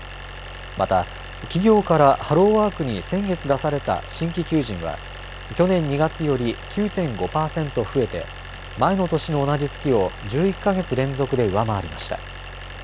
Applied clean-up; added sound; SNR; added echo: none; Idling; 13 dB; none.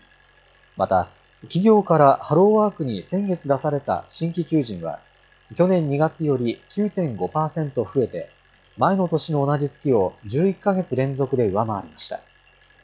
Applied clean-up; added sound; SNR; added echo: classical method log-MMSE.